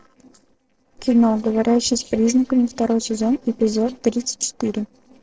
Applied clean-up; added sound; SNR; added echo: neural separator model SepFormer DNS4.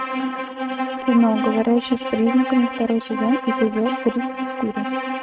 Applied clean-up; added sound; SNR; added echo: neural mask model RNNoise.